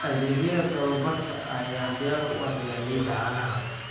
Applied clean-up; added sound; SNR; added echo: none; Drill; 11 dB; reverberation time 0.9 s.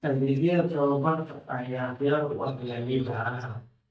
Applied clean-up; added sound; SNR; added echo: neural mask model DeepFilterNet 3.